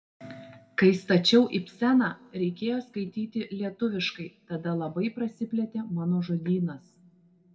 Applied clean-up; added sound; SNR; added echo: none; none; none; reverberation time 0.8 s.